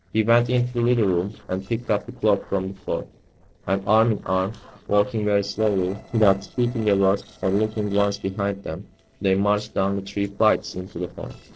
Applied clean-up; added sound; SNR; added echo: neural separator model SepFormer DNS4.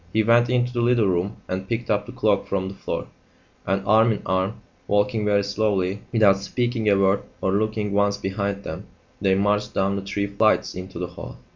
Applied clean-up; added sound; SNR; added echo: none; none; none; none.